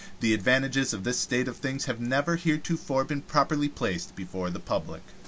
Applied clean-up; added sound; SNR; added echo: none; none; none; none.